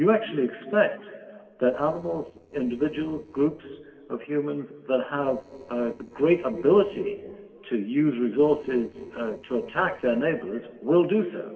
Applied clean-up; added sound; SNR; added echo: neural separator model SepFormer DNS4.